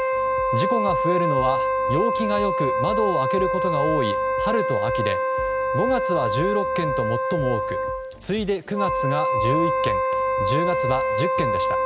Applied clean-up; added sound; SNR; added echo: none; Wind instrument, woodwind instrument; -3 dB; none.